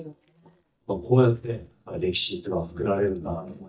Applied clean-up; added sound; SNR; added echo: neural mask model DeepFilterNet 3.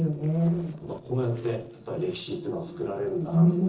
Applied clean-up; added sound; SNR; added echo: neural separator model SepFormer DNS4.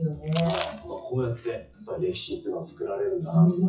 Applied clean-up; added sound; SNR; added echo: classical method WPE with log-MMSE.